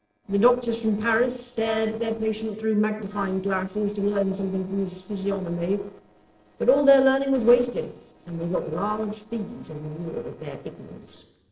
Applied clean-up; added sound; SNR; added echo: neural separator model SepFormer DNS4.